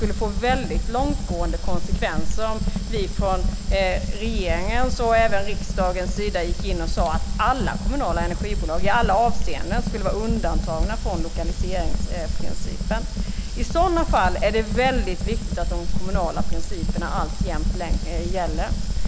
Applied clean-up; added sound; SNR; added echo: none; Fire; -3 dB; none.